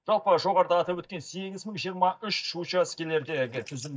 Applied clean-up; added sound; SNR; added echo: neural mask model DeepFilterNet 3.